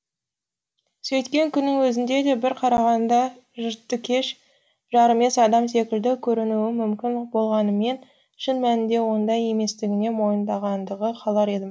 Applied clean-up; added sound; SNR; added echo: none; none; none; none.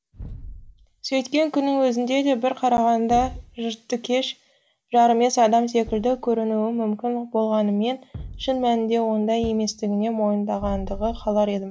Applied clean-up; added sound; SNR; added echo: none; Thump, thud + Bass drum; 18 dB; none.